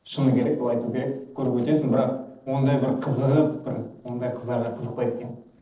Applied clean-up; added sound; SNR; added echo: neural separator model SepFormer DNS4.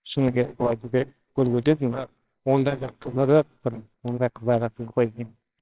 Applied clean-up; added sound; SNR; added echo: neural separator model SepFormer WHAMR!.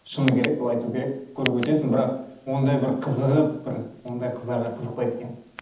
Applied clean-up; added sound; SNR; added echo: none; Tick; 16 dB; reverberation time 0.8 s.